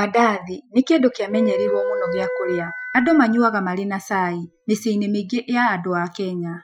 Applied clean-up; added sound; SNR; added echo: classical method Wiener filter.